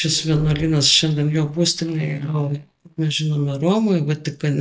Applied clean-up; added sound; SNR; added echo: neural mask model DeepFilterNet 3.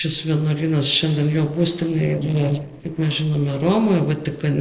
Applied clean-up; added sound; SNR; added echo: neural separator model SepFormer DNS4.